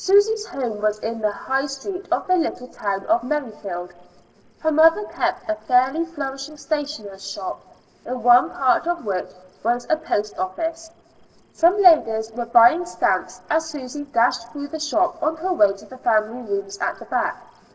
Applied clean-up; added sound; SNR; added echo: neural separator model SepFormer DNS4.